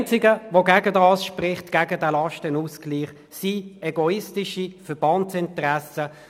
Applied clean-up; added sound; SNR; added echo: none; none; none; none.